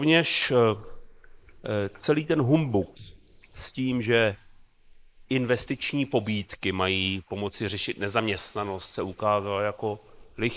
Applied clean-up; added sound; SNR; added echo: neural mask model Resemble Enhance denoiser.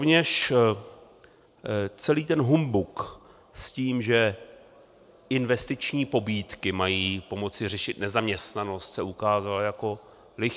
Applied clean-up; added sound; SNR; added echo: none; none; none; none.